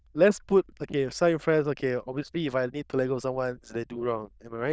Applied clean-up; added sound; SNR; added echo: neural diffusion model UNIVERSE++.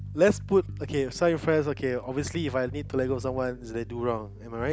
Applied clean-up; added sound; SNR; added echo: none; Bass guitar; 12 dB; none.